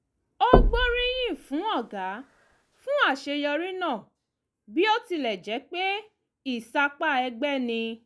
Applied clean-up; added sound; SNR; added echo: none; Knock; -2 dB; none.